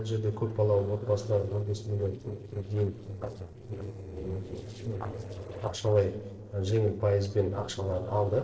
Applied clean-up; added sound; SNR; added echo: neural separator model SepFormer DNS4.